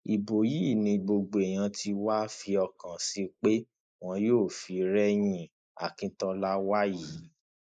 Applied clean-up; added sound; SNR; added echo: neural mask model Resemble Enhance denoiser.